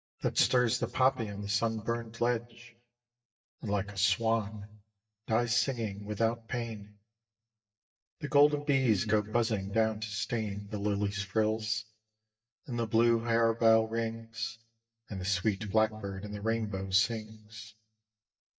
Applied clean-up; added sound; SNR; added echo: neural mask model DeepFilterNet 3.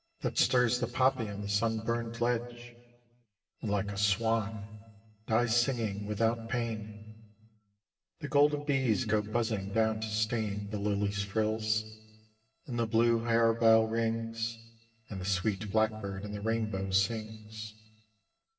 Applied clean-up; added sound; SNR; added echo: neural separator model SepFormer DNS4.